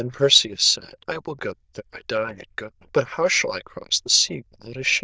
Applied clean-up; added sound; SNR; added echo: neural diffusion model UNIVERSE++.